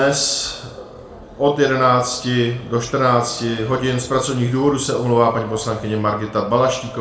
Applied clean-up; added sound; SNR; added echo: none; none; none; reverberation time 0.4 s.